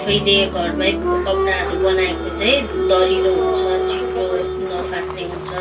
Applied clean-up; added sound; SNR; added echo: none; Applause; -1 dB; reverberation time 0.2 s.